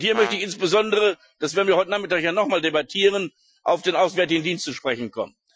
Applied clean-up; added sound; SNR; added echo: classical method Wiener filter.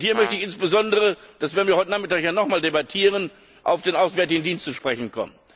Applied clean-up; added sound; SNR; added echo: none; Brass instrument; 11 dB; none.